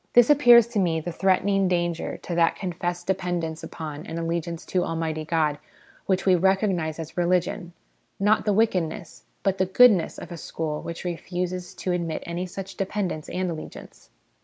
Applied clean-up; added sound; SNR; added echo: none; none; none; none.